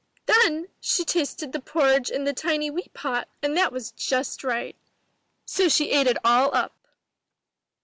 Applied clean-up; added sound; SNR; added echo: none; none; none; none.